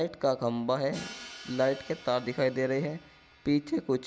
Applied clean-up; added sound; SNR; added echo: none; Crash cymbal; 19 dB; none.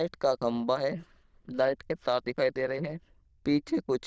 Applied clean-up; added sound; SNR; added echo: neural diffusion model UNIVERSE++.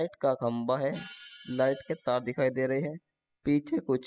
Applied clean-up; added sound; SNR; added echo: classical method spectral subtraction.